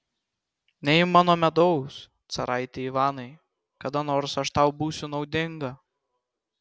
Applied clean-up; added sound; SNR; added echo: none; none; none; none.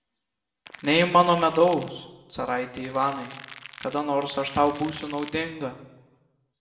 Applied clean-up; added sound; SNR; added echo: none; Crackle; 16 dB; reverberation time 0.8 s.